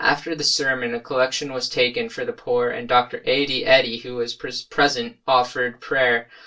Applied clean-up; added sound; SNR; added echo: none; none; none; reverberation time 0.2 s.